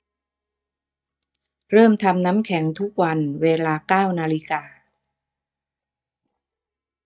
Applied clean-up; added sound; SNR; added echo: neural mask model DeepFilterNet 3.